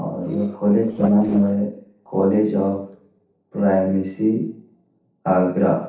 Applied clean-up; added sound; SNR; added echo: neural separator model SepFormer DNS4.